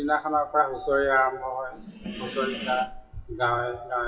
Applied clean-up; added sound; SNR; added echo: classical method WPE with log-MMSE.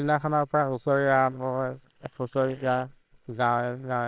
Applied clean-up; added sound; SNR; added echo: neural separator model SepFormer WHAMR!.